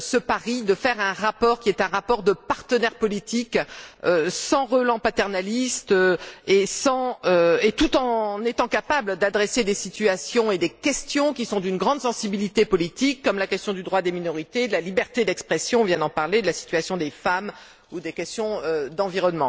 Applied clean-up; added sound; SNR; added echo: none; none; none; none.